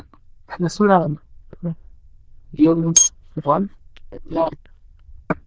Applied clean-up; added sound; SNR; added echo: neural diffusion model UNIVERSE++.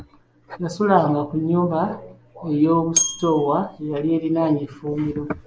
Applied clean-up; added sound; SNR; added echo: none; Bell; 5 dB; none.